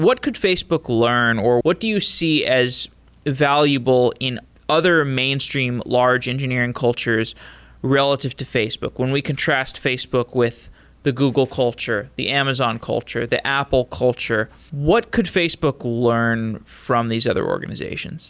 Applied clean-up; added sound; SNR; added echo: none; none; none; none.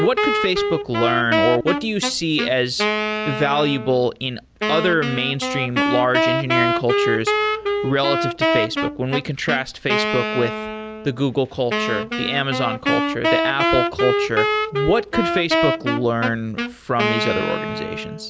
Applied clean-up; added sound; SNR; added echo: none; Wind instrument, woodwind instrument; 0 dB; none.